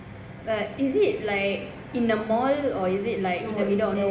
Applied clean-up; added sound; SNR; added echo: none; none; none; reverberation time 1.0 s.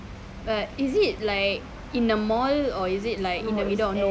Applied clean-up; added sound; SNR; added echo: none; none; none; none.